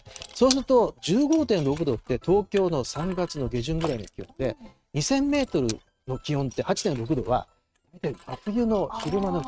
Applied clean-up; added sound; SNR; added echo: neural mask model RNNoise.